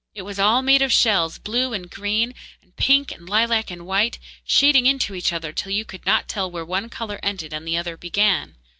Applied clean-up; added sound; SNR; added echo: none; none; none; none.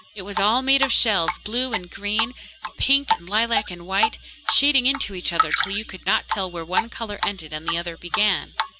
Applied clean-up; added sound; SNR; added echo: none; Drip; 4 dB; none.